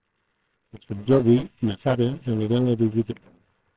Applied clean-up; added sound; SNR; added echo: neural separator model SepFormer WHAMR!.